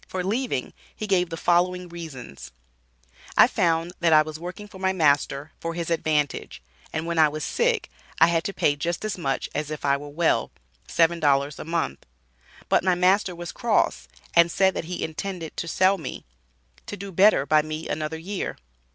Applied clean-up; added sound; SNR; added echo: none; none; none; none.